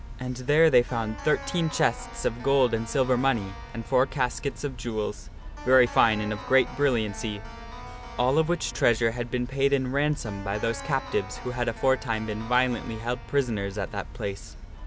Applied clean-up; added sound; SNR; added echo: none; Keyboard (musical); 12 dB; none.